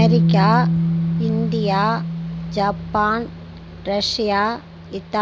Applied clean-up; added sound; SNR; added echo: none; Bass guitar; -1 dB; none.